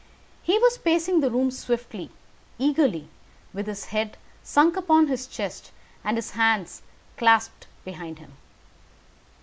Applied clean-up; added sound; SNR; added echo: none; none; none; none.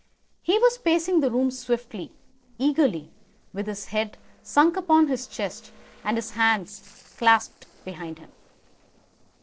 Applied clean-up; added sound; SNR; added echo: neural separator model SepFormer DNS4.